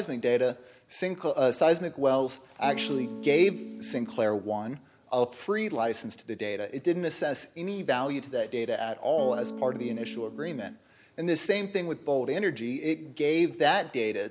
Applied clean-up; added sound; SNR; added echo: none; Electric guitar / Strum; 10 dB; none.